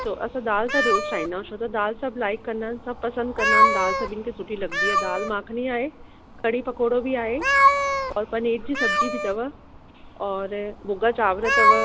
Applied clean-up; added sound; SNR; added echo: none; Meow; -2 dB; none.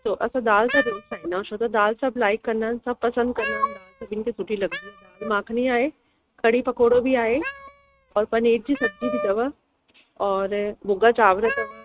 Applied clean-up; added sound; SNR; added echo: neural mask model RNNoise.